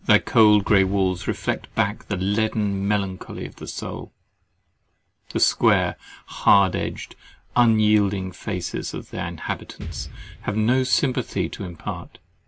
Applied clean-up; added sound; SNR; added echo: none; Explosion; 20 dB; none.